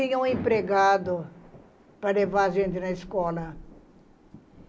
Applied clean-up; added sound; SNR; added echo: none; Thunder / Rain; 17 dB; none.